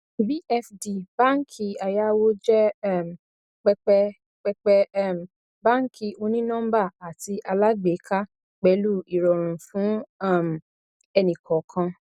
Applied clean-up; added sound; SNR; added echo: none; none; none; none.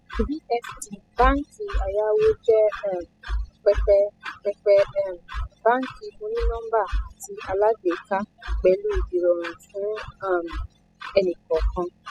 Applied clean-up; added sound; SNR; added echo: classical method spectral subtraction.